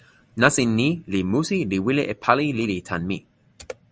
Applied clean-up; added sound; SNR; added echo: none; none; none; none.